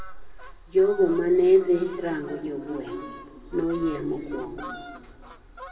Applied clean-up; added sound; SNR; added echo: none; Fowl; 17 dB; reverberation time 2.4 s.